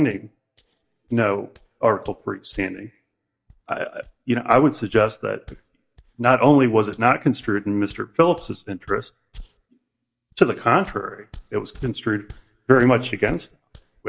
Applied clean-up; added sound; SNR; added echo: neural mask model DeepFilterNet 3.